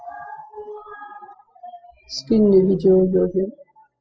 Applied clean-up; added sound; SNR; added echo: classical method spectral subtraction.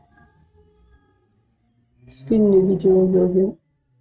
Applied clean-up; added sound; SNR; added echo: neural mask model RNNoise.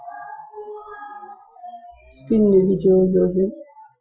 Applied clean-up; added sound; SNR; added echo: classical method Wiener filter.